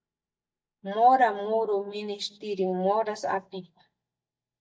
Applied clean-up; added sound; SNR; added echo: neural mask model DeepFilterNet 3.